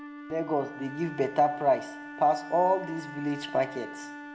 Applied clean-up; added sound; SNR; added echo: none; Wind instrument, woodwind instrument; 13 dB; reverberation time 0.7 s.